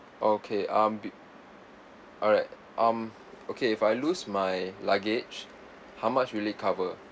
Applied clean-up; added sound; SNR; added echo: none; none; none; none.